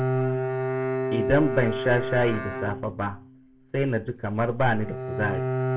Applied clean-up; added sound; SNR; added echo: none; Bowed string instrument; 2 dB; reverberation time 0.2 s.